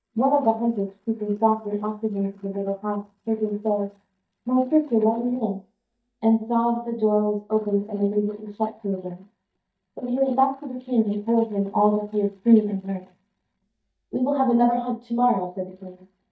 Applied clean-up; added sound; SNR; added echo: neural mask model DeepFilterNet 3.